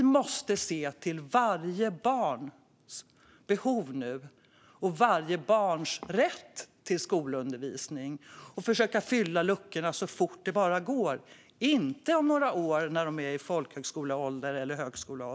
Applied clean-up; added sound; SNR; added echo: none; none; none; none.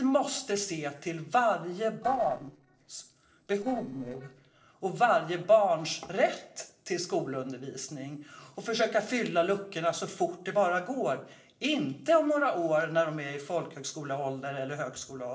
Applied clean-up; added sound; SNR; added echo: neural separator model SepFormer DNS4.